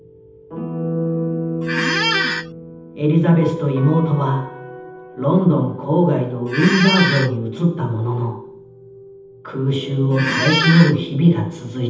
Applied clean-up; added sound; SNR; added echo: none; Squeak; 2 dB; reverberation time 0.8 s.